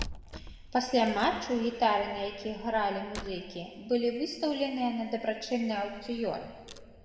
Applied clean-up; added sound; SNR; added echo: none; Wood; 15 dB; reverberation time 2.3 s.